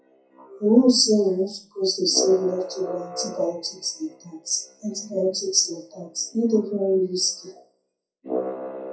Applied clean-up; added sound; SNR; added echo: classical method WPE with log-MMSE.